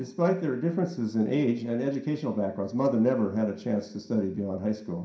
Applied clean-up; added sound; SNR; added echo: none; none; none; reverberation time 0.5 s.